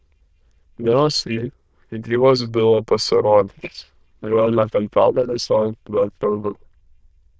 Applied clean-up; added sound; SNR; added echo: neural diffusion model UNIVERSE++.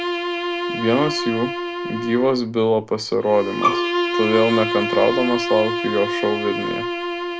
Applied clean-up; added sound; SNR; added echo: none; Bowed string instrument + Bowed string instrument; 2 dB; none.